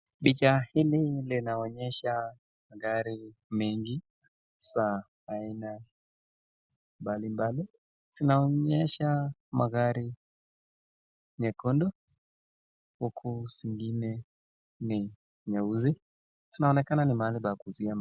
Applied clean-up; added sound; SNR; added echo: none; none; none; none.